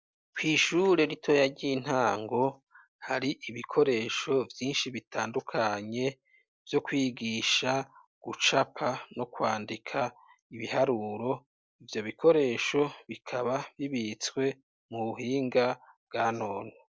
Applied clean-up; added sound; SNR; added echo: none; none; none; none.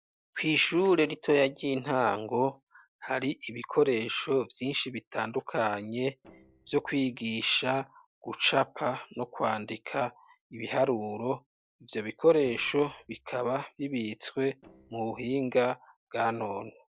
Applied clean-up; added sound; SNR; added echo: neural separator model SepFormer DNS4.